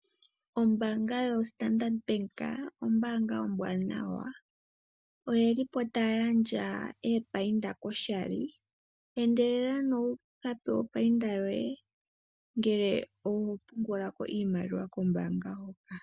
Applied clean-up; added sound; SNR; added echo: none; none; none; none.